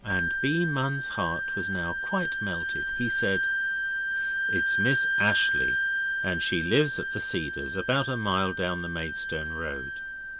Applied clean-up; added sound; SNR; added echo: none; Wind instrument, woodwind instrument; -1 dB; none.